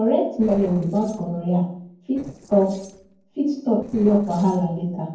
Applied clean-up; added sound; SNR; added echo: neural separator model SepFormer DNS4.